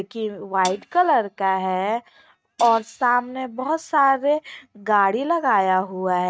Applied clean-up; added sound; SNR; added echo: neural mask model RNNoise.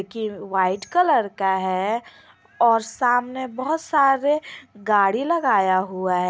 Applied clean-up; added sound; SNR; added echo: none; none; none; none.